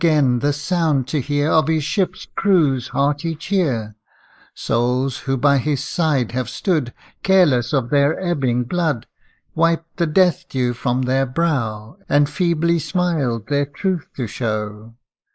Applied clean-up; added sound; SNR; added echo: neural mask model Resemble Enhance denoiser.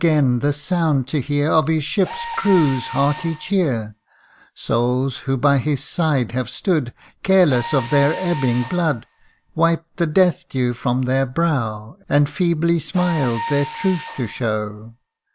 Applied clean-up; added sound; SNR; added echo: none; Mechanisms; 15 dB; none.